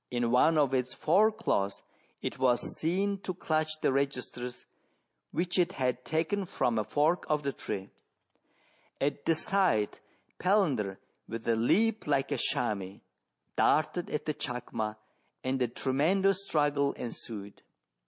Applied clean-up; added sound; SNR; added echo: none; none; none; none.